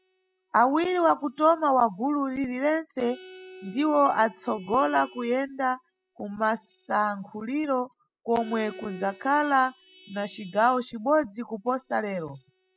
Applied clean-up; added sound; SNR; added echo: classical method spectral subtraction.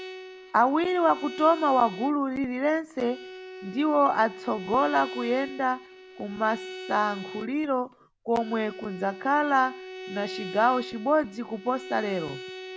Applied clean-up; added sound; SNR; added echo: none; Bowed string instrument; 14 dB; none.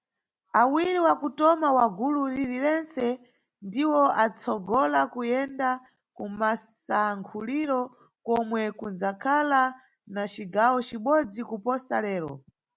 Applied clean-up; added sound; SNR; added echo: none; none; none; none.